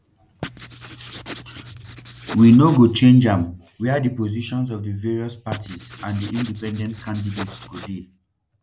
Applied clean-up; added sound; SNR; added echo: none; Writing; 14 dB; none.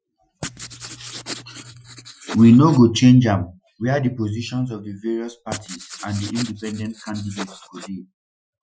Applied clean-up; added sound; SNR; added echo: classical method Wiener filter.